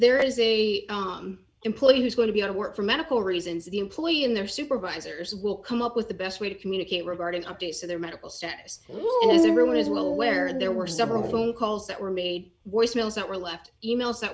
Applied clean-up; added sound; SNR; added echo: none; Dog; -1 dB; none.